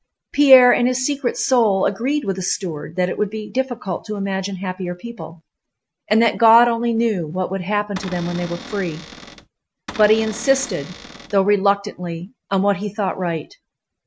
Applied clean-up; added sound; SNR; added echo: none; Cupboard open or close / Door; 15 dB; none.